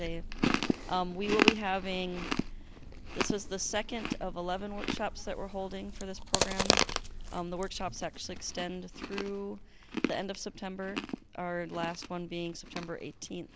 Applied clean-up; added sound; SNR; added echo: none; Chewing, mastication; -2 dB; none.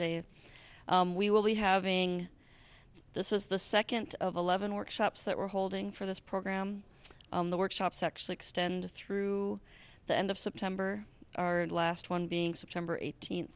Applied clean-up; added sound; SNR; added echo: none; none; none; none.